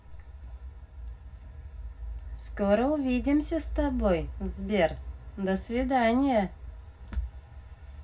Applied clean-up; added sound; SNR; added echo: none; none; none; reverberation time 0.4 s.